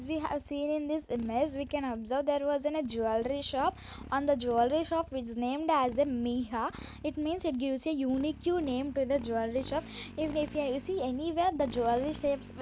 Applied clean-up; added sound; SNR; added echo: none; Motorcycle; 16 dB; none.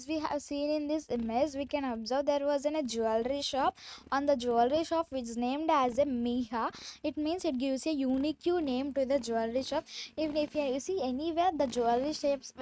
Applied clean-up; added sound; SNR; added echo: neural mask model RNNoise.